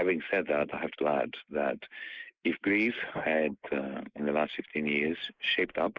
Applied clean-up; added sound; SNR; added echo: neural mask model Resemble Enhance denoiser.